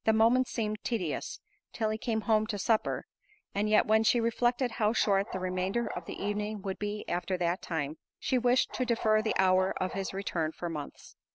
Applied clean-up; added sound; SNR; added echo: none; Bark; 13 dB; none.